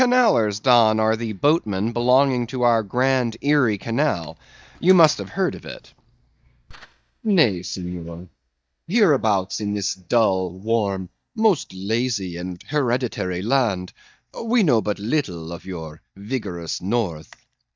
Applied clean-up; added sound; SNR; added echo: neural mask model DeepFilterNet 3.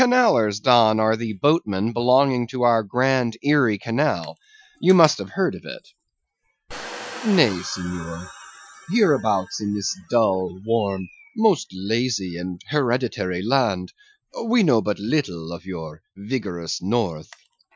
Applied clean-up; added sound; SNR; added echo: classical method Wiener filter.